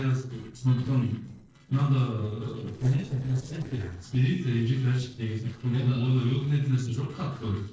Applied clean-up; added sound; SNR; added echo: neural separator model SepFormer DNS4.